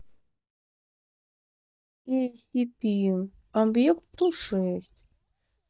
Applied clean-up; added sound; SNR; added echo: neural mask model DeepFilterNet 3.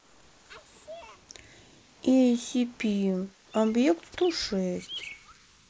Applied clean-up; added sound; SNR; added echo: neural mask model Resemble Enhance denoiser.